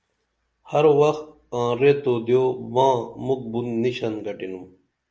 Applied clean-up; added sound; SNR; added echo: none; none; none; none.